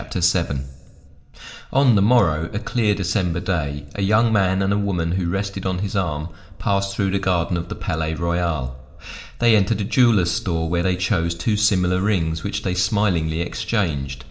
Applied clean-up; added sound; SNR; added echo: none; none; none; reverberation time 0.9 s.